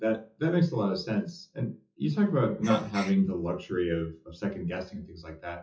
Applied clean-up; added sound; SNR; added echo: classical method WPE with log-MMSE.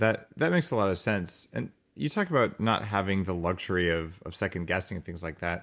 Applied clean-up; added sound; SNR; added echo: none; none; none; none.